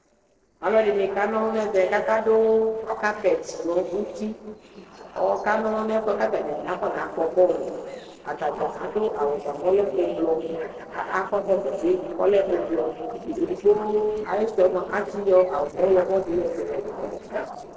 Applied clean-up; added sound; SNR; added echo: neural separator model SepFormer DNS4.